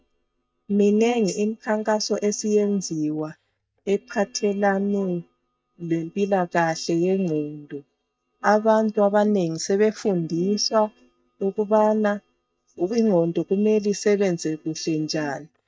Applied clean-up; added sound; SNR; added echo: neural mask model DeepFilterNet 3.